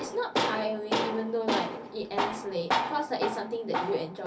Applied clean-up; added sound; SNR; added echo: none; Tools; -1 dB; reverberation time 0.3 s.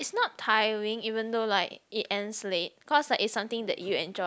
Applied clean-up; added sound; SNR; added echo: none; none; none; none.